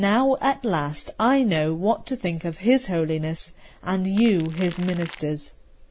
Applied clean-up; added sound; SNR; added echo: none; Crackle; 17 dB; none.